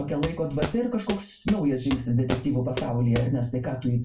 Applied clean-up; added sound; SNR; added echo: none; Walk, footsteps; 10 dB; reverberation time 0.2 s.